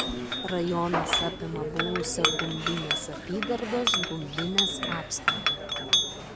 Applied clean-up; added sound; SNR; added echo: none; Chink, clink; -3 dB; none.